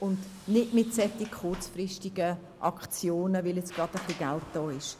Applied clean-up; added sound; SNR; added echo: none; Sliding door; 17 dB; none.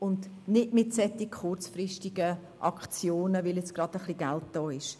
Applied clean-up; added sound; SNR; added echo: none; none; none; none.